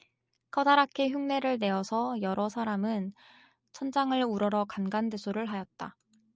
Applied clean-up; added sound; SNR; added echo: none; none; none; none.